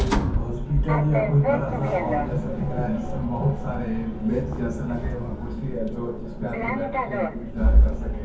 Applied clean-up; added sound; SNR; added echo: none; Sliding door; -1 dB; reverberation time 0.6 s.